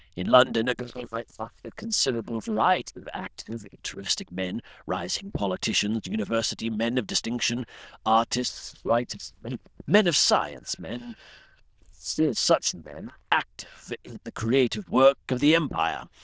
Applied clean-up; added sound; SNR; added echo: neural diffusion model UNIVERSE++.